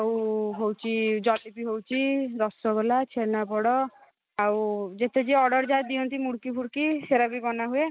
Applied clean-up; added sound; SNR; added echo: neural mask model Resemble Enhance denoiser.